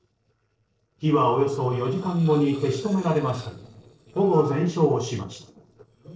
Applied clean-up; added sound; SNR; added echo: neural separator model SepFormer DNS4.